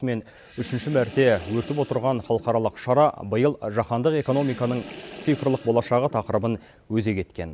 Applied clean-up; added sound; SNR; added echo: none; Sink (filling or washing) / Water; 18 dB; none.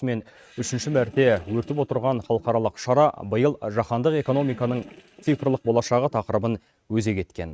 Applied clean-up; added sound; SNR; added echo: neural mask model RNNoise.